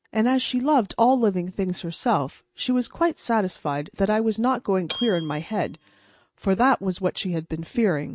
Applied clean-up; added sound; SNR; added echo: neural mask model RNNoise.